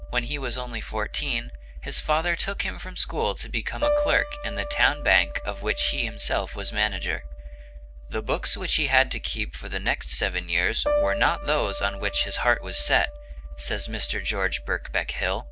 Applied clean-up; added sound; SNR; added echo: none; Piano; 9 dB; none.